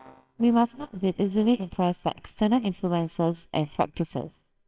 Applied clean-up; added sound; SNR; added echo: neural separator model SepFormer WHAMR!.